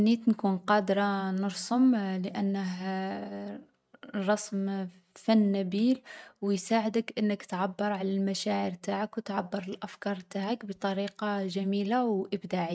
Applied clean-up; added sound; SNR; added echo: none; none; none; none.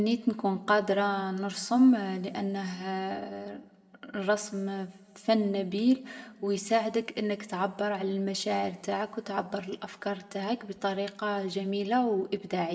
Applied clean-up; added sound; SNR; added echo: none; none; none; reverberation time 0.9 s.